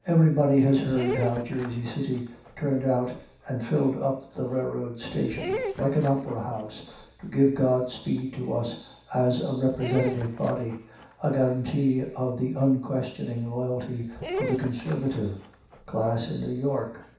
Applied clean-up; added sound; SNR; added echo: none; Dog; 12 dB; reverberation time 0.7 s.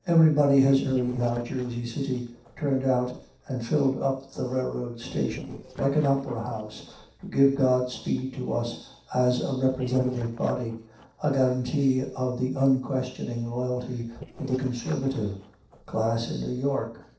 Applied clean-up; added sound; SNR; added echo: neural separator model SepFormer DNS4.